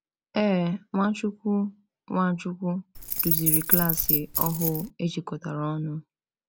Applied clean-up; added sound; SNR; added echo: none; Keys jangling; -3 dB; none.